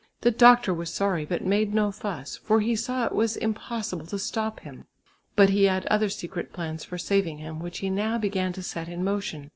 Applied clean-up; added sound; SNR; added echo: none; none; none; none.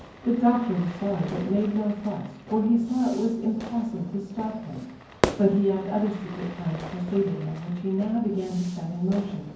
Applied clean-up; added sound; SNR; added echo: none; Fire / Fireworks; 11 dB; reverberation time 0.9 s.